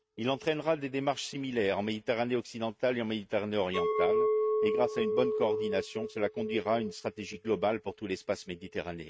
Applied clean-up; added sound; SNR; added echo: neural mask model RNNoise.